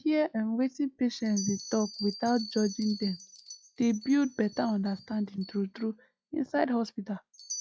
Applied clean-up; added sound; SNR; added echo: classical method log-MMSE.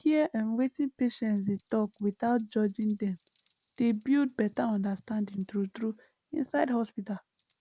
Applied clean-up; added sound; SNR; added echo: none; Bell; 15 dB; none.